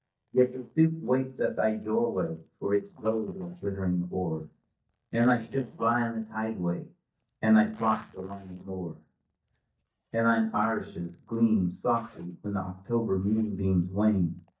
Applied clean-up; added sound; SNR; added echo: neural mask model DeepFilterNet 3.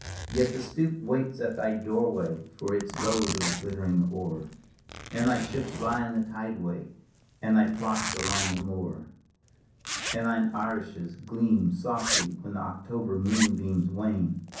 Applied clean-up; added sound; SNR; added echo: none; Zipper (clothing); 9 dB; reverberation time 0.6 s.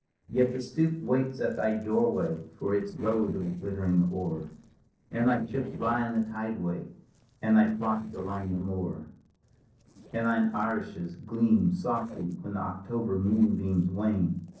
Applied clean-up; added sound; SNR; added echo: neural separator model SepFormer DNS4.